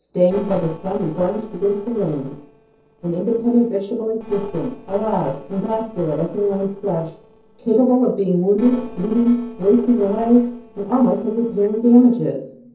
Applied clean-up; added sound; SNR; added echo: neural separator model SepFormer DNS4.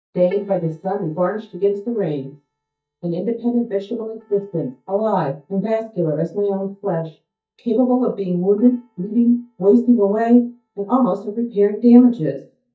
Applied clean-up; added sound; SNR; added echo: neural mask model DeepFilterNet 3.